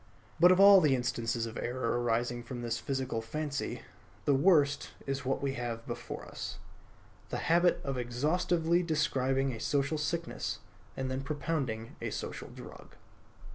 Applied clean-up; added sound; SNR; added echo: none; none; none; none.